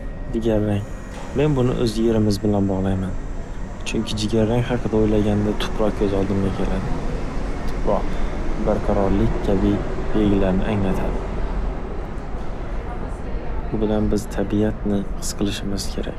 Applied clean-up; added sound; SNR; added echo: none; Subway, metro, underground; 1 dB; none.